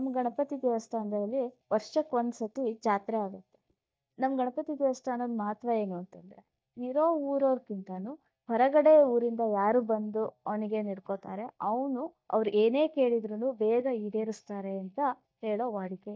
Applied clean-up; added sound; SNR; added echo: neural mask model DeepFilterNet 3.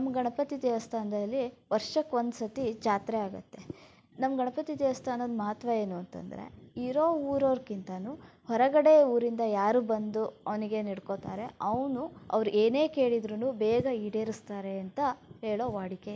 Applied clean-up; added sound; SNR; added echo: none; none; none; none.